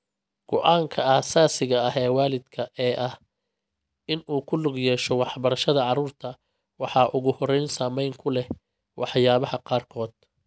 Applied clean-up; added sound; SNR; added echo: none; none; none; none.